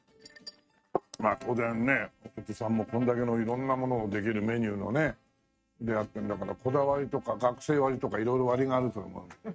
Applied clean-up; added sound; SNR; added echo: neural mask model RNNoise.